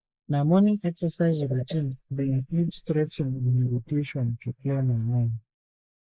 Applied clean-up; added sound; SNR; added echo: neural mask model Resemble Enhance denoiser.